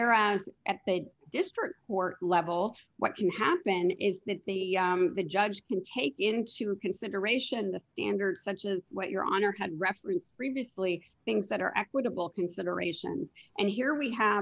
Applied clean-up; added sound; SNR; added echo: none; none; none; none.